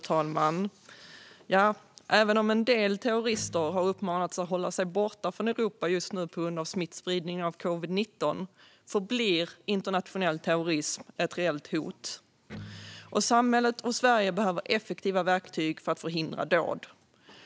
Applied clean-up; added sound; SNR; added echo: none; Electric guitar; 17 dB; none.